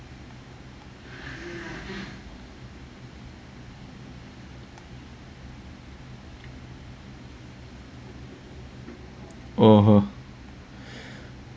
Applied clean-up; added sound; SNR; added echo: none; none; none; none.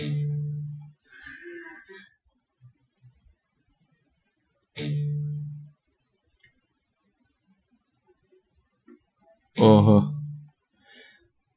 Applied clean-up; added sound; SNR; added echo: classical method Wiener filter.